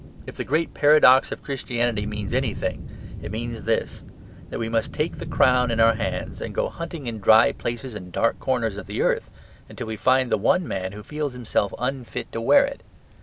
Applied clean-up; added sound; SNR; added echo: none; Thunder; 12 dB; none.